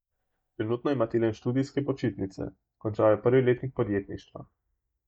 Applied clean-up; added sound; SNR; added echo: neural mask model DeepFilterNet 3.